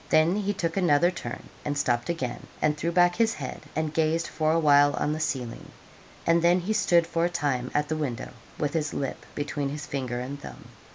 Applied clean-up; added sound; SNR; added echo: none; none; none; none.